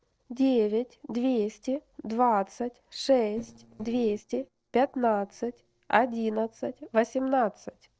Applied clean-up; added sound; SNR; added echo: neural separator model SepFormer DNS4.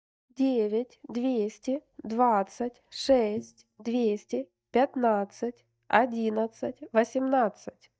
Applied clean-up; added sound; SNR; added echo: neural mask model DeepFilterNet 3.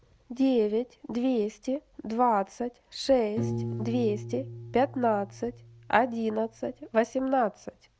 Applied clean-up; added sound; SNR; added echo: none; Piano; 12 dB; none.